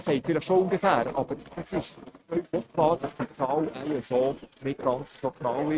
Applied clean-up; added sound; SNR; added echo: neural mask model RNNoise.